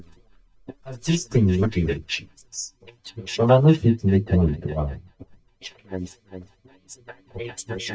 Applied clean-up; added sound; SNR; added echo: neural mask model DeepFilterNet 3.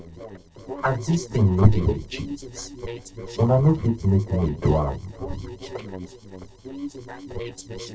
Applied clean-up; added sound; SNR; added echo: neural separator model SepFormer DNS4.